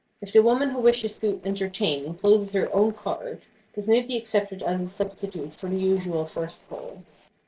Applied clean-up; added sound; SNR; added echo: neural separator model SepFormer DNS4.